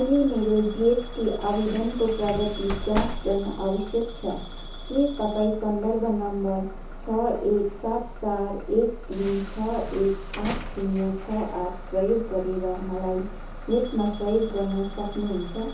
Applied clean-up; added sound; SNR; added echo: none; Bus / Alarm; 9 dB; reverberation time 0.7 s.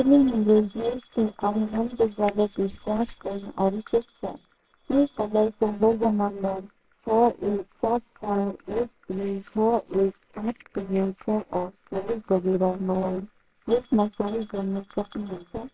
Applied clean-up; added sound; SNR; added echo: neural separator model SepFormer WHAMR!.